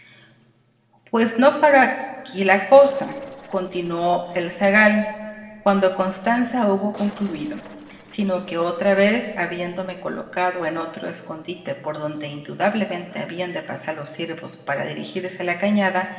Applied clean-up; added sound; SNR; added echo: neural separator model SepFormer DNS4.